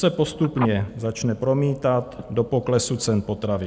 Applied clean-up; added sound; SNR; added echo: none; Telephone; 16 dB; none.